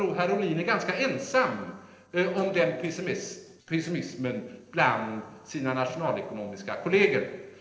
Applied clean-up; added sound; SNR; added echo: neural separator model SepFormer DNS4.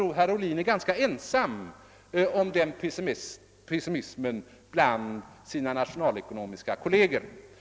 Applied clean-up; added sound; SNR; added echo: none; none; none; none.